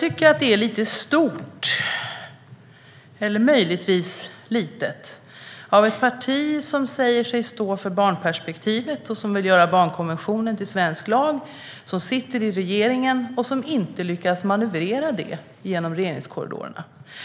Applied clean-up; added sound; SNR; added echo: none; none; none; none.